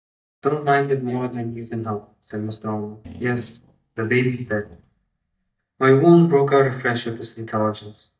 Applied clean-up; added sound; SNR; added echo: neural mask model DeepFilterNet 3.